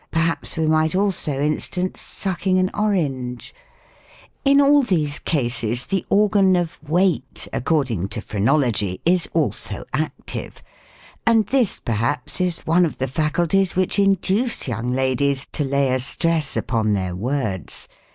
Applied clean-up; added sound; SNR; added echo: none; none; none; none.